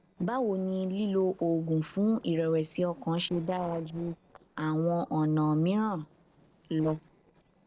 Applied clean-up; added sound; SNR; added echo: neural separator model SepFormer DNS4.